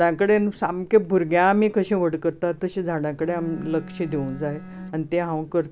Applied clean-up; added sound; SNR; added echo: none; Bowed string instrument; 16 dB; none.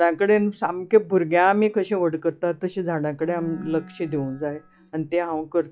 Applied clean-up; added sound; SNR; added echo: classical method log-MMSE.